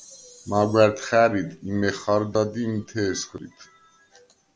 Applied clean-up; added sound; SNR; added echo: none; none; none; none.